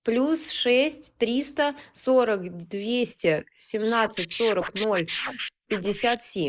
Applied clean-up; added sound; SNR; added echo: neural mask model Resemble Enhance denoiser.